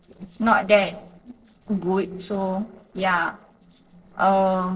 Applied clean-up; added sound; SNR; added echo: neural separator model SepFormer DNS4.